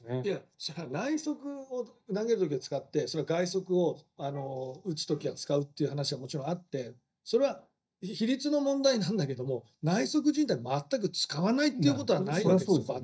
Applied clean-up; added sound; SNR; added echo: neural mask model DeepFilterNet 3.